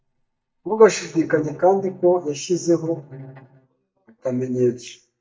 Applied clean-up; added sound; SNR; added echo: neural mask model DeepFilterNet 3.